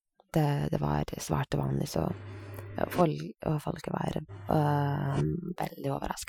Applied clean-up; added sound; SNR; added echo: classical method Wiener filter.